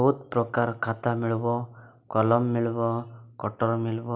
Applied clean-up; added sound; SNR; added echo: none; none; none; none.